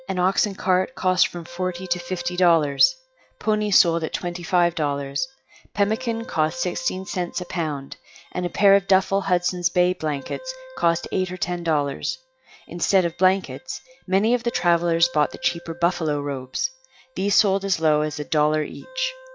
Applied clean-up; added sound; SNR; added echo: classical method log-MMSE.